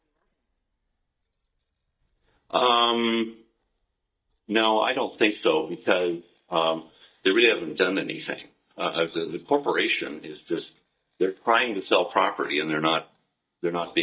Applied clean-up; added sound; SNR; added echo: neural mask model DeepFilterNet 3.